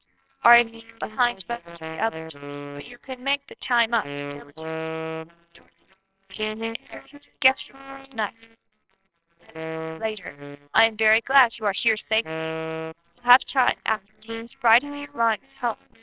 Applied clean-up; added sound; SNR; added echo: neural separator model SepFormer WHAMR!.